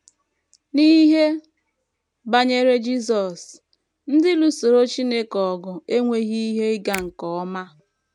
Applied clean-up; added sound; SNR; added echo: none; Finger snapping; 20 dB; none.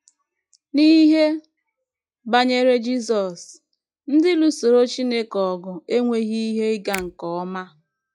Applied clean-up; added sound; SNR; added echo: classical method log-MMSE.